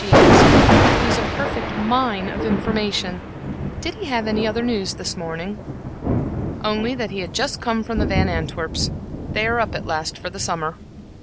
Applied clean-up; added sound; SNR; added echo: none; Thunder; -4 dB; none.